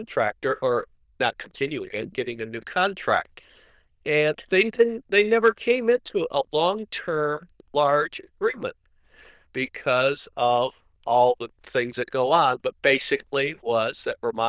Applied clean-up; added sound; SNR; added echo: neural diffusion model UNIVERSE++.